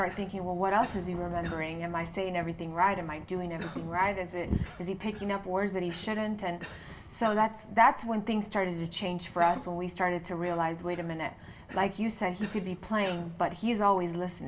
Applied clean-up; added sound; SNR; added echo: none; Cough; 20 dB; reverberation time 0.3 s.